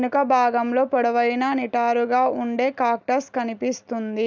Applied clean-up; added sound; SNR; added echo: none; none; none; none.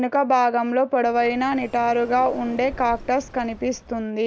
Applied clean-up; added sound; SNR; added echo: none; Sliding door; 20 dB; none.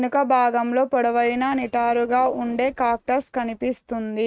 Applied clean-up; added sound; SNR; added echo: neural mask model RNNoise.